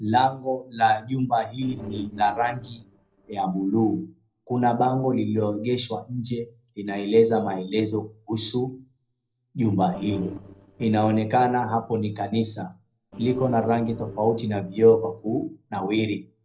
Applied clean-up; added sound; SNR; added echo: neural separator model SepFormer DNS4.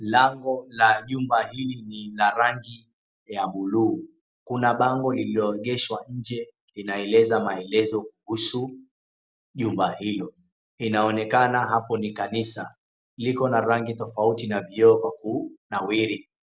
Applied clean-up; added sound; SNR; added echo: none; none; none; none.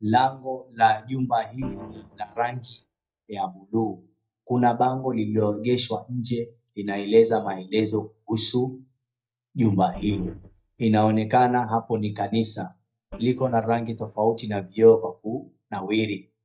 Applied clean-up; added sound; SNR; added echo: neural mask model DeepFilterNet 3.